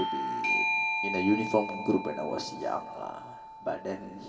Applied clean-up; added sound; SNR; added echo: none; Bell / Doorbell; 1 dB; reverberation time 2.1 s.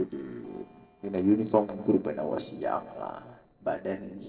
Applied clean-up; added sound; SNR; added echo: neural separator model SepFormer DNS4.